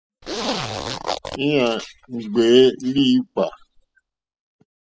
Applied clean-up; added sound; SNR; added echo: classical method spectral subtraction.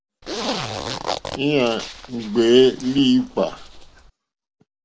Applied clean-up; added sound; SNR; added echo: none; Zipper (clothing); 10 dB; none.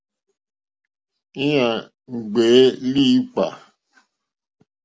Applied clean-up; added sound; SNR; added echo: none; none; none; none.